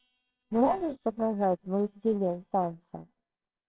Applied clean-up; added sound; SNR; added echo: neural separator model SepFormer WHAMR!.